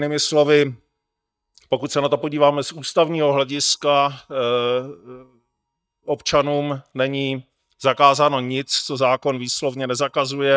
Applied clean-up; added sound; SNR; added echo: neural mask model DeepFilterNet 3.